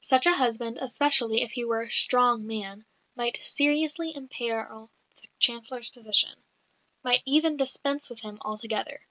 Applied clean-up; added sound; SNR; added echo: none; none; none; none.